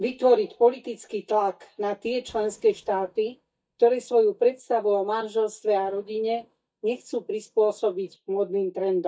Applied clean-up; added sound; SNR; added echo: neural mask model DeepFilterNet 3.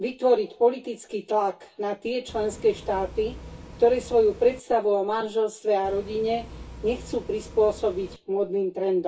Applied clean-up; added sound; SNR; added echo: none; Bus; 16 dB; reverberation time 0.2 s.